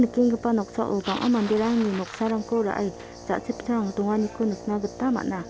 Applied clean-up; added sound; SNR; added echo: none; Bicycle + Brass instrument; 16 dB; none.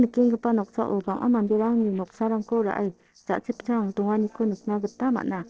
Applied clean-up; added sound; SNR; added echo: neural separator model SepFormer DNS4.